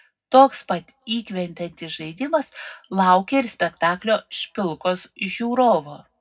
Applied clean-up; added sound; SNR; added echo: none; none; none; reverberation time 0.3 s.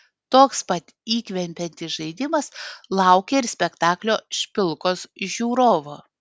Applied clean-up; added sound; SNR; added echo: none; none; none; none.